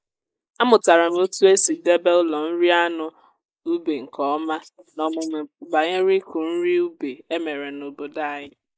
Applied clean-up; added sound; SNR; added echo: neural mask model Resemble Enhance denoiser.